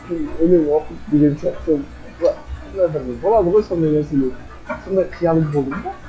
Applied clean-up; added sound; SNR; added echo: classical method log-MMSE.